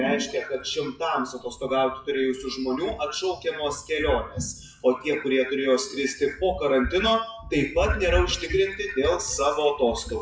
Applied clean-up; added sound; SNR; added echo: classical method WPE with log-MMSE.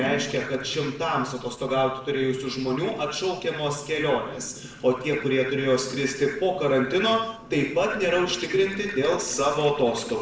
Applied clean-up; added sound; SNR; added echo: neural separator model SepFormer DNS4.